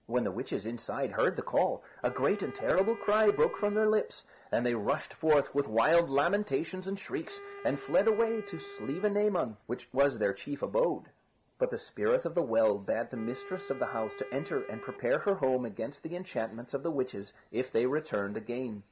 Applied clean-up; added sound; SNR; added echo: none; Wind instrument, woodwind instrument; 16 dB; none.